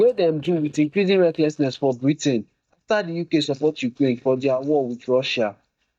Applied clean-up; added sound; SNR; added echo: neural mask model DeepFilterNet 3.